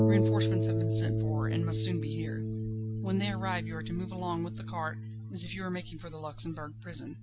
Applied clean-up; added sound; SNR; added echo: none; Harp; -3 dB; none.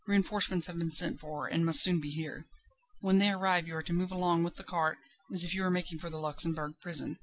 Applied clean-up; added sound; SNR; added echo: none; none; none; none.